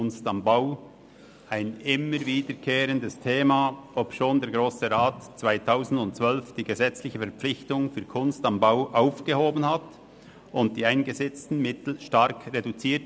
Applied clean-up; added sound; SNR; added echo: none; none; none; none.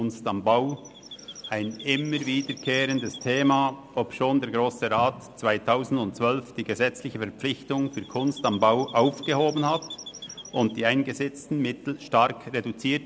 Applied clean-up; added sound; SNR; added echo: none; Chirp, tweet; 17 dB; none.